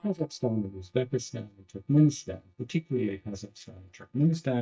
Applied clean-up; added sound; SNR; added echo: neural mask model DeepFilterNet 3.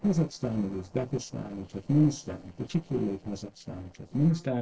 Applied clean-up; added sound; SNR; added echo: neural separator model SepFormer DNS4.